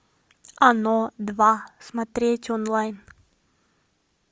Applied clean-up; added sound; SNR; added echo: none; none; none; none.